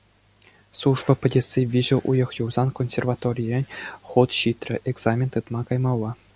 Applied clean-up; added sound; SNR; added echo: none; none; none; none.